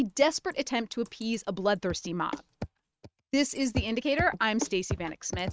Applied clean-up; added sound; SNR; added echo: neural mask model RNNoise.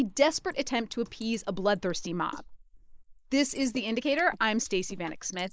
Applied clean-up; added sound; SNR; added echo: neural mask model Resemble Enhance denoiser.